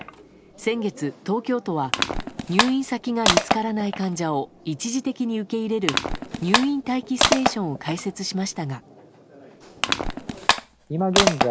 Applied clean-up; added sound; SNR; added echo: none; Crushing; 0 dB; none.